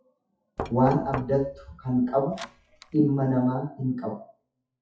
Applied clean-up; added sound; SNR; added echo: classical method WPE with log-MMSE.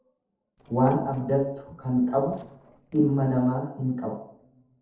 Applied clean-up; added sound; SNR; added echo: neural separator model SepFormer DNS4.